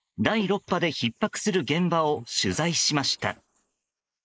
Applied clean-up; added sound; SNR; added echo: neural mask model Resemble Enhance denoiser.